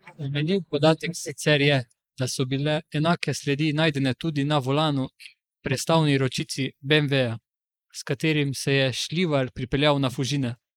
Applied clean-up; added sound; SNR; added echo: neural mask model Resemble Enhance denoiser.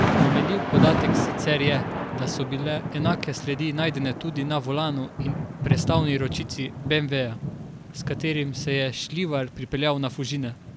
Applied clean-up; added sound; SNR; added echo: none; Thunder / Rain; 0 dB; none.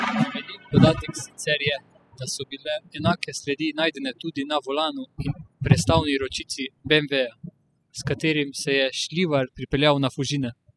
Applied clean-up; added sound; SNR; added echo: classical method spectral subtraction.